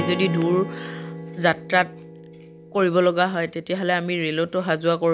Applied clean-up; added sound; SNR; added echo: none; Strum; 12 dB; none.